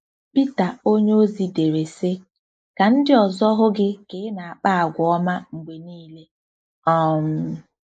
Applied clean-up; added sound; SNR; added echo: neural mask model Resemble Enhance denoiser.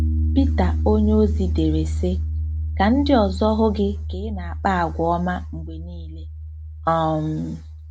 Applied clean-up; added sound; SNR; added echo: none; Piano; 2 dB; none.